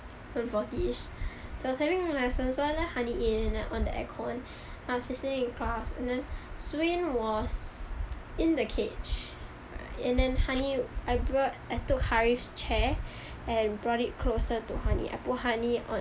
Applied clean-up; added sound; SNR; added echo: none; Domestic sounds, home sounds; 19 dB; none.